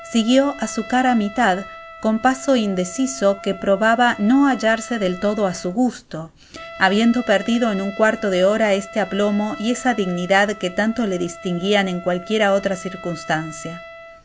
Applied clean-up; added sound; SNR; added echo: none; Trumpet; 17 dB; none.